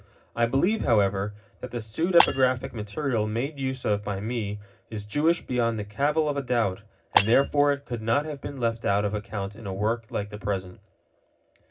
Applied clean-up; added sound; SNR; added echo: none; Shatter; 7 dB; reverberation time 0.4 s.